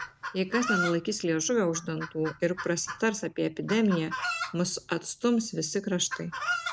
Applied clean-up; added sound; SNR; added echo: none; Chicken, rooster; 8 dB; none.